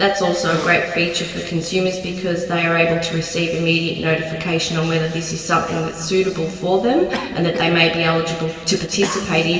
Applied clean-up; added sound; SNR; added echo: none; Cough; 17 dB; reverberation time 2.5 s.